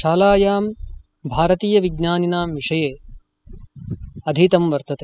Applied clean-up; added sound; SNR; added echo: classical method spectral subtraction.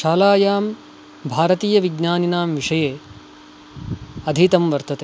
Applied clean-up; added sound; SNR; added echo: none; none; none; none.